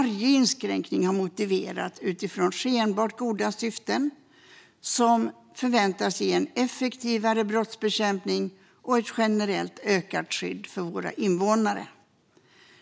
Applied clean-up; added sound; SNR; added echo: none; none; none; none.